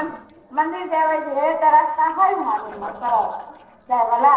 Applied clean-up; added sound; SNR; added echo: neural separator model SepFormer DNS4.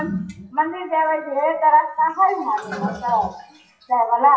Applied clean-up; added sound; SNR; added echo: classical method WPE with log-MMSE.